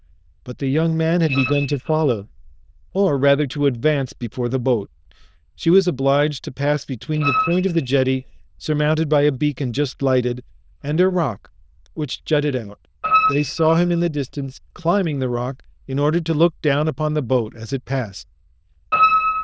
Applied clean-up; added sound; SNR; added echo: neural diffusion model UNIVERSE++.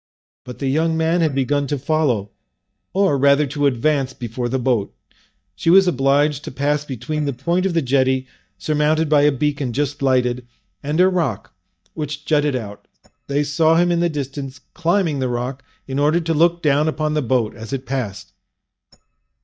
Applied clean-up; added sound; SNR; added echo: neural mask model DeepFilterNet 3.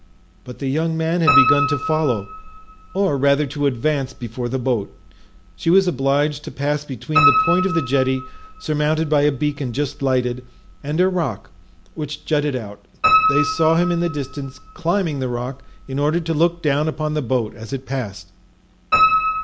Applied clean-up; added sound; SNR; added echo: none; Piano; 4 dB; none.